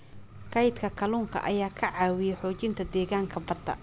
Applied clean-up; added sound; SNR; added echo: none; none; none; none.